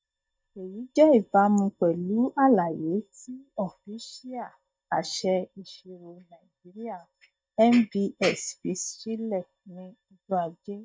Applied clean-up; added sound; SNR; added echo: neural mask model DeepFilterNet 3.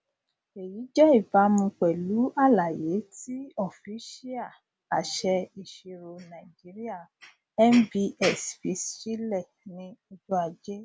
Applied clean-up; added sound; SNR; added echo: none; none; none; none.